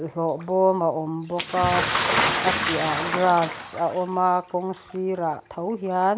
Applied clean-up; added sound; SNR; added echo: none; Bathtub (filling or washing) / Splash, splatter; 5 dB; none.